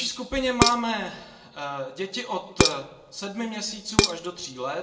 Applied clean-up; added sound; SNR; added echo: none; Dishes, pots, and pans; -3 dB; reverberation time 0.6 s.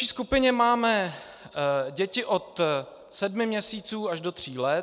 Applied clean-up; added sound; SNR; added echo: none; none; none; none.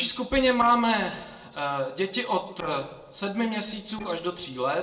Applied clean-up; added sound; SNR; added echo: neural separator model SepFormer DNS4.